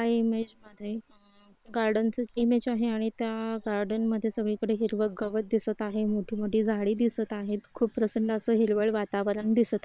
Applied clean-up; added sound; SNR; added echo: neural separator model SepFormer WHAM!.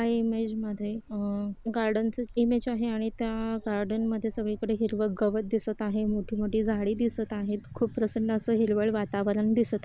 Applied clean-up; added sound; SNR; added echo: none; Cricket; 19 dB; none.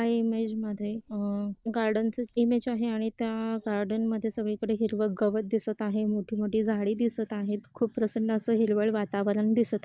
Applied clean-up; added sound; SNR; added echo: neural mask model DeepFilterNet 3.